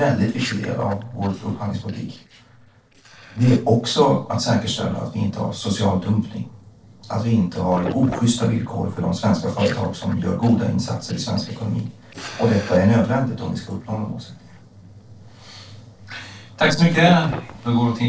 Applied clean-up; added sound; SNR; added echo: neural separator model SepFormer DNS4.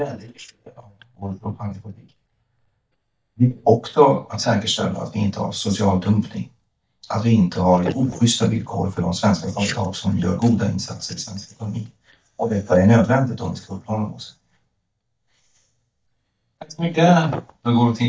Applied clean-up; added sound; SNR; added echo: neural mask model DeepFilterNet 3.